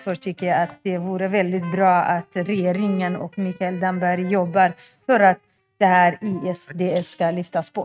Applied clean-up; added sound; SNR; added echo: neural mask model RNNoise.